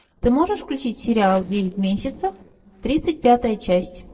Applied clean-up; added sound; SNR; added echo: neural separator model SepFormer DNS4.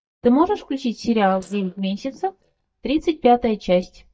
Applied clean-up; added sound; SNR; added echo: neural mask model DeepFilterNet 3.